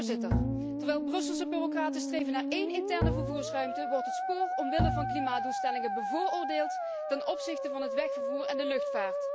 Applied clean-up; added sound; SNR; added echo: none; Musical instrument + Bowed string instrument; -3 dB; none.